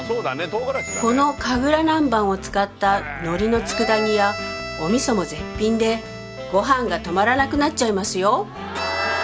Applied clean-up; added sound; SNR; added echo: none; Bowed string instrument; 13 dB; none.